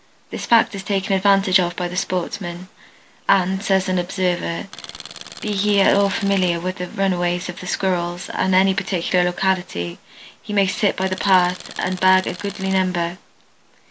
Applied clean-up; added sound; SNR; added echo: none; Tools; 15 dB; none.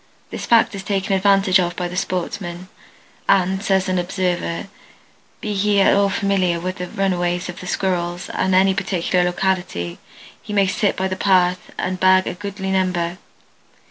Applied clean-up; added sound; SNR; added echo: none; none; none; none.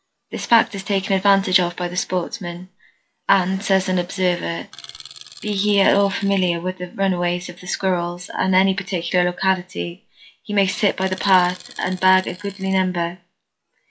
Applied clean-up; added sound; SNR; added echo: classical method log-MMSE.